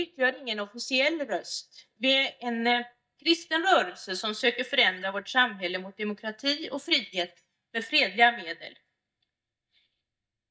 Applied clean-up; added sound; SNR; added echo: neural mask model DeepFilterNet 3.